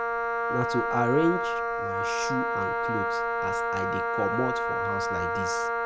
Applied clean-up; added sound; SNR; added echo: none; Wind instrument, woodwind instrument; -4 dB; none.